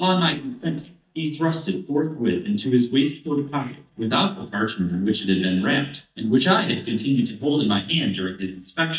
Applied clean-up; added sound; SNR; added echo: neural mask model DeepFilterNet 3.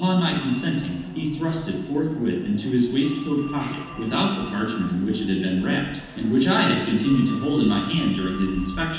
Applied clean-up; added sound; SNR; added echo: none; Telephone; 17 dB; reverberation time 1.1 s.